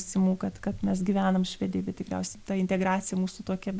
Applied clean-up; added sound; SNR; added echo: none; none; none; none.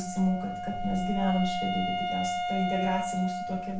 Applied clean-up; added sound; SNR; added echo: none; Wind instrument, woodwind instrument; 2 dB; reverberation time 0.4 s.